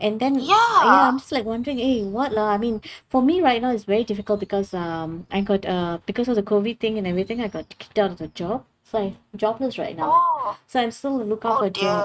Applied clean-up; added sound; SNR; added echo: neural mask model RNNoise.